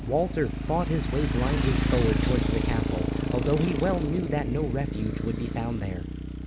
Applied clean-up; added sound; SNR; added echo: none; Motorcycle; -1 dB; none.